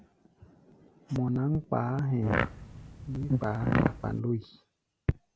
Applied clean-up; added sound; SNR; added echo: none; Fart; -2 dB; none.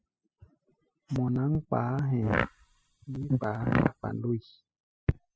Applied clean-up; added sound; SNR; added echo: classical method spectral subtraction.